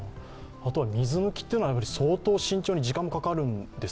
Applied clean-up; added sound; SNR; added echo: none; none; none; none.